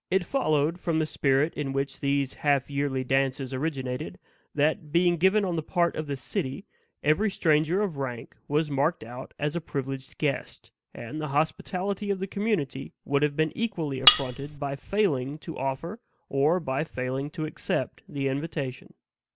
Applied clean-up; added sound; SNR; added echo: none; Cutlery, silverware; -4 dB; none.